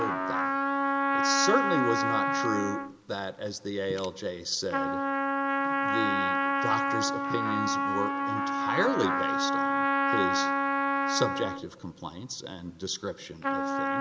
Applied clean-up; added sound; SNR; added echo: none; Trumpet; -4 dB; none.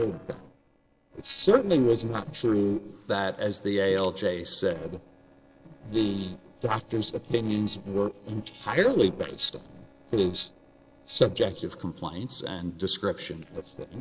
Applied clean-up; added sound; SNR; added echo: neural separator model SepFormer DNS4.